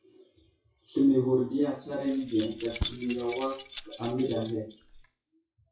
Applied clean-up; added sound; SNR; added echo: classical method WPE with log-MMSE.